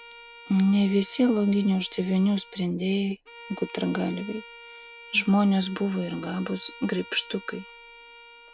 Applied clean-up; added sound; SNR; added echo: none; Bowed string instrument; 19 dB; none.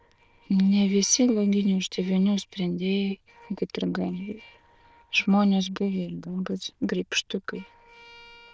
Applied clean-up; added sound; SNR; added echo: neural diffusion model UNIVERSE++.